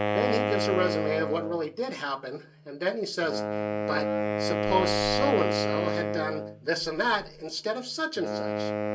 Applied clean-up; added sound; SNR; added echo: none; Wind instrument, woodwind instrument; 0 dB; reverberation time 0.2 s.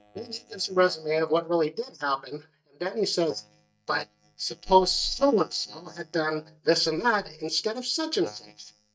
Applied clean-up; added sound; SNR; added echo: neural mask model DeepFilterNet 3.